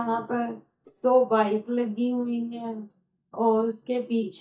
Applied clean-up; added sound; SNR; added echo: neural mask model DeepFilterNet 3.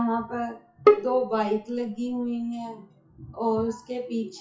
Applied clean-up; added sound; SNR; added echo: classical method WPE with log-MMSE.